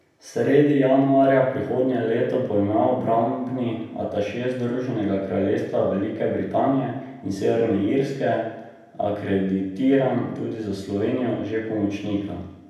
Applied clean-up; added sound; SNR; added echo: none; none; none; reverberation time 0.9 s.